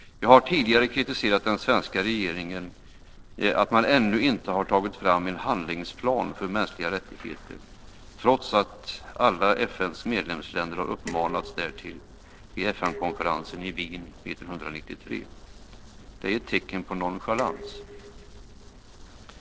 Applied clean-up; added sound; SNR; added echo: neural separator model SepFormer DNS4.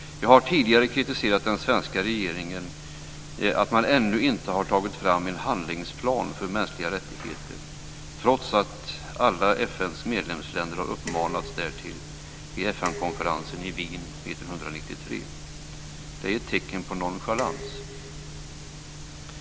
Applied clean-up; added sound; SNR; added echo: none; Dishes, pots, and pans; 15 dB; none.